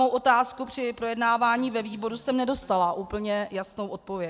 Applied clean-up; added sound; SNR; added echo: none; none; none; none.